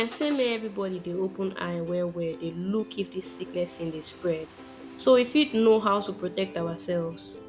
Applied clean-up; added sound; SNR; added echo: none; Plucked string instrument + Engine starting; 17 dB; none.